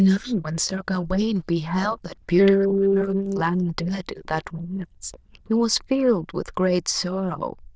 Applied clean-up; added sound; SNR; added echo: neural diffusion model UNIVERSE++.